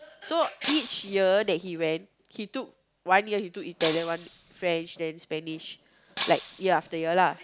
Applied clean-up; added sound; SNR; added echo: none; Shatter; 4 dB; none.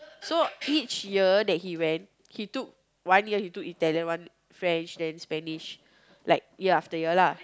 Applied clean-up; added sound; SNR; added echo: none; none; none; none.